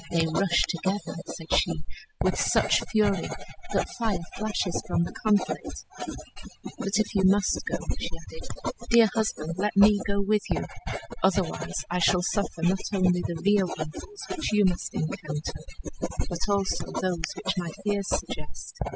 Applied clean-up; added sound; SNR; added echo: classical method spectral subtraction.